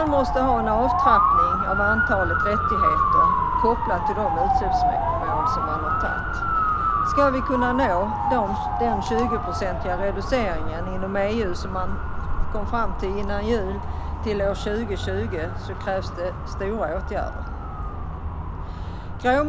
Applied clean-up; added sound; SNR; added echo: none; Motor vehicle (road) / Siren; -3 dB; none.